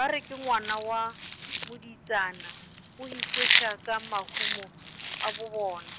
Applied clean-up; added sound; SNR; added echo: none; Chewing, mastication; 0 dB; none.